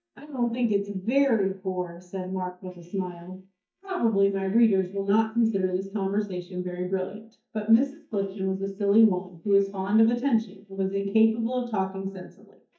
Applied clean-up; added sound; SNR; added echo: neural mask model DeepFilterNet 3.